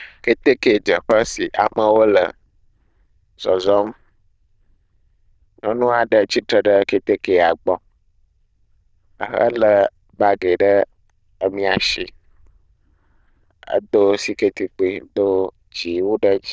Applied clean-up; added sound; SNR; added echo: neural diffusion model UNIVERSE++.